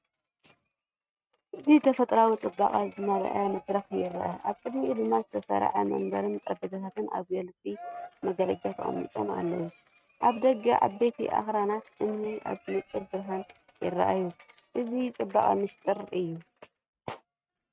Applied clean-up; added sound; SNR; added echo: neural mask model RNNoise.